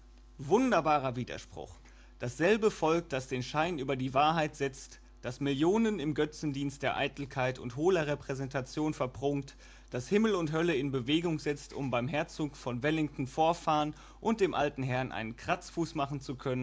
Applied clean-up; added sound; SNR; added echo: none; none; none; none.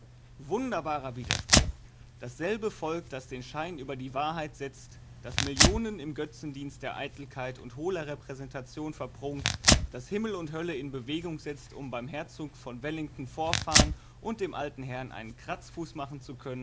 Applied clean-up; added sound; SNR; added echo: none; Tearing; -3 dB; none.